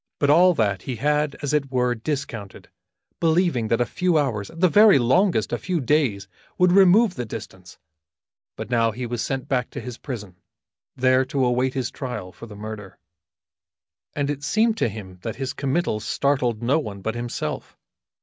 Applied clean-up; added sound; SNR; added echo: none; none; none; none.